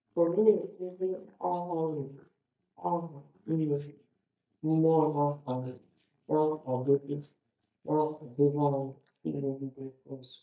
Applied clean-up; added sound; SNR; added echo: neural mask model DeepFilterNet 3.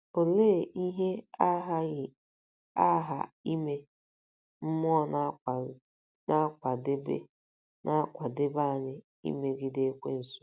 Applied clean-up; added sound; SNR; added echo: none; none; none; none.